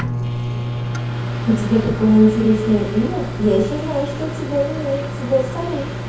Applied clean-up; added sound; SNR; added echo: none; Microwave oven; 5 dB; reverberation time 0.6 s.